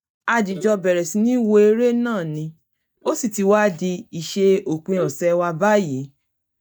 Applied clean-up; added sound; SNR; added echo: neural mask model DeepFilterNet 3.